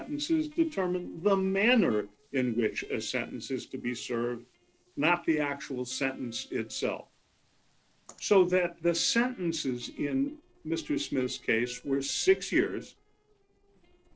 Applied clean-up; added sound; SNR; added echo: neural separator model SepFormer DNS4.